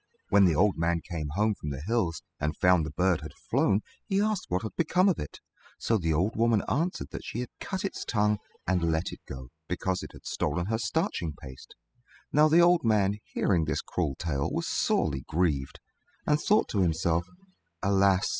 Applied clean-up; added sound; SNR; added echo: classical method spectral subtraction.